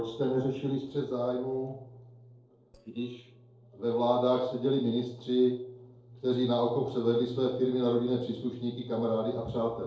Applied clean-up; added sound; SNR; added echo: neural separator model SepFormer DNS4.